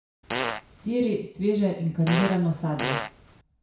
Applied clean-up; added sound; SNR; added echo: none; Fart; 4 dB; reverberation time 0.6 s.